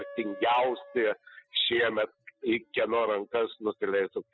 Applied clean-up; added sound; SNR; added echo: classical method spectral subtraction.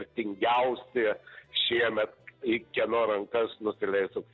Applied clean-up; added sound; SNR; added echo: none; none; none; none.